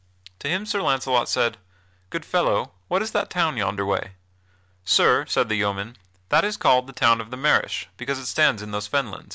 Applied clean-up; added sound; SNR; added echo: none; none; none; none.